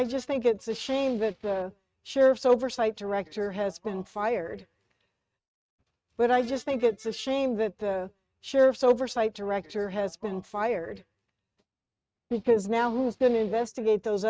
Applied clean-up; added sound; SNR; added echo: neural mask model RNNoise.